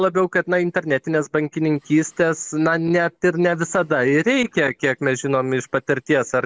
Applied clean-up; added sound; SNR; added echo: none; none; none; none.